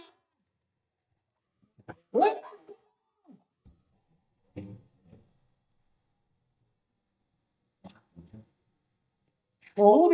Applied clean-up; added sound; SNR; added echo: neural mask model DeepFilterNet 3.